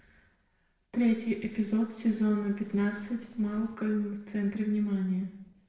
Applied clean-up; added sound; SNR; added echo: neural separator model SepFormer DNS4.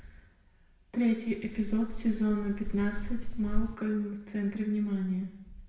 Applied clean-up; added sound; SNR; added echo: none; Wind; 2 dB; reverberation time 0.9 s.